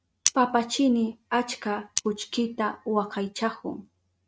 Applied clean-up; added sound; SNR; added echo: neural mask model RNNoise.